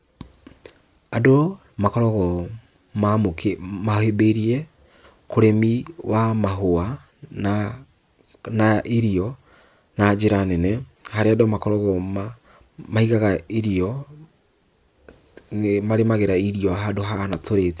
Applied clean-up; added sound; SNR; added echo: none; none; none; none.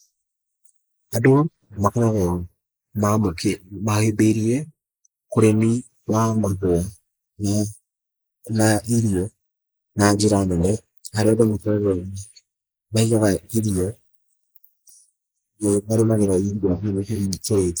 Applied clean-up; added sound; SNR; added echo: neural mask model Resemble Enhance denoiser.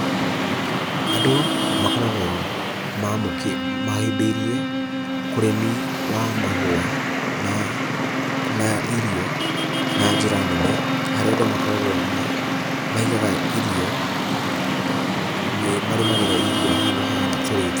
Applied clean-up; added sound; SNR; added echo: none; Bowed string instrument + Traffic noise, roadway noise; -4 dB; none.